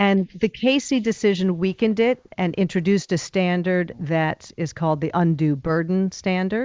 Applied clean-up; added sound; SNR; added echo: neural mask model Resemble Enhance denoiser.